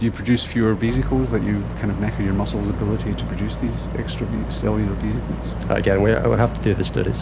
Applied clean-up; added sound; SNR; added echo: none; Boat, Water vehicle; 5 dB; none.